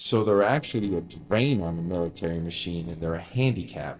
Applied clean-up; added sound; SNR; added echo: neural separator model SepFormer DNS4.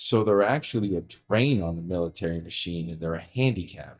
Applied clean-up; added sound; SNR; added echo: neural mask model DeepFilterNet 3.